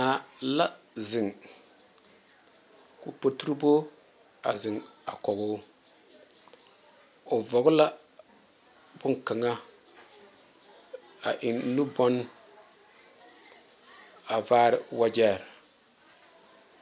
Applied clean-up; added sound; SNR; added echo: none; none; none; none.